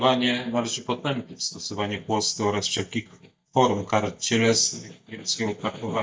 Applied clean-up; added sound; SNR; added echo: neural mask model DeepFilterNet 3.